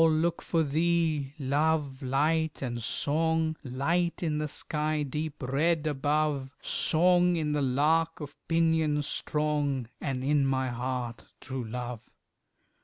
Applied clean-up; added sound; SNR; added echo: none; none; none; none.